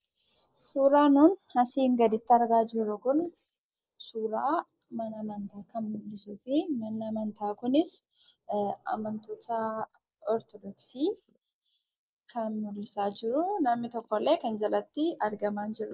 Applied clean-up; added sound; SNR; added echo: neural mask model Resemble Enhance denoiser.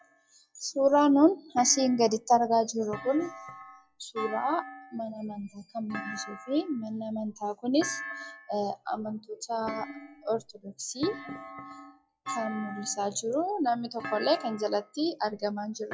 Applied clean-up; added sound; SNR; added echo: classical method log-MMSE.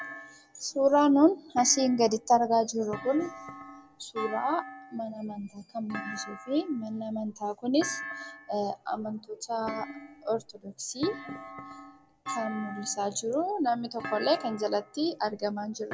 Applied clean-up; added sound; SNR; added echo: none; Thump, thud; 14 dB; none.